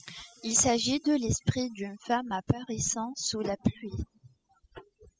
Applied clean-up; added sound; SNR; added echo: classical method spectral subtraction.